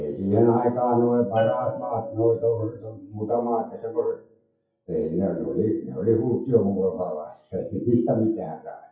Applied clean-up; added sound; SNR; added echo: classical method WPE with log-MMSE.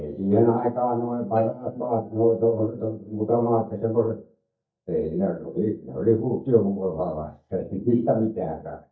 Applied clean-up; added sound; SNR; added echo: neural mask model DeepFilterNet 3.